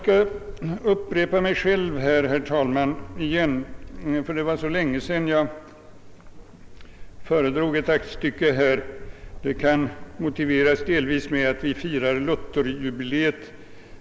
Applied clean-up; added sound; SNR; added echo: none; Walk, footsteps; 14 dB; none.